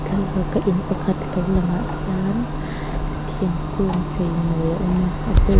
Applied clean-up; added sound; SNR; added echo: none; Clock; 0 dB; none.